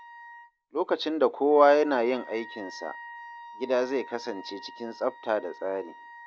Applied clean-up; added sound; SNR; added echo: none; Wind instrument, woodwind instrument; 18 dB; none.